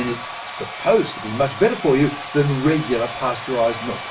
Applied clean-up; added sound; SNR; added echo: none; Domestic sounds, home sounds; 11 dB; reverberation time 0.3 s.